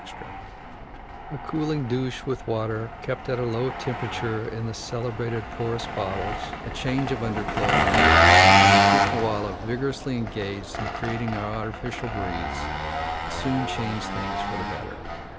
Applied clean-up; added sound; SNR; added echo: none; Engine; -5 dB; none.